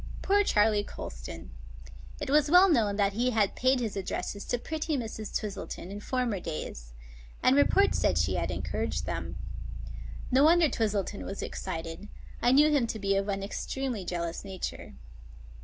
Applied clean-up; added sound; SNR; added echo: none; Bass guitar; 6 dB; none.